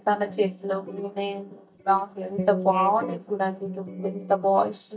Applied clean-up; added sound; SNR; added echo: neural mask model DeepFilterNet 3.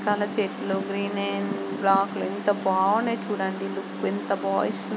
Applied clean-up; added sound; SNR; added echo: none; none; none; none.